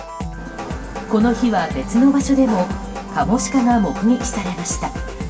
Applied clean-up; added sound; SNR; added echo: none; Organ; 13 dB; reverberation time 1.6 s.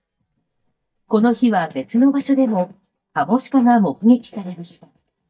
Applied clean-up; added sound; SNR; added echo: neural mask model DeepFilterNet 3.